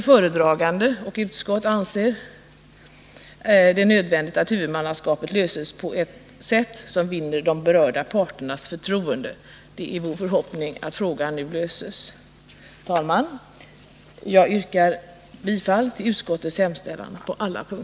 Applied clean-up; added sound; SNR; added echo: none; none; none; none.